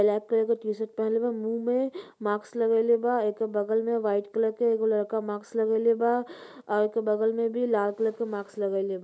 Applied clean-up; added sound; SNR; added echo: none; none; none; none.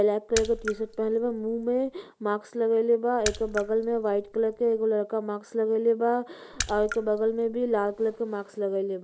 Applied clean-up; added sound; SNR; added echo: none; Raindrop / Splash, splatter; 12 dB; none.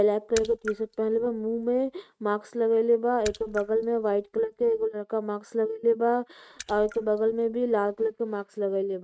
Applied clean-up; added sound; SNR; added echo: neural mask model RNNoise.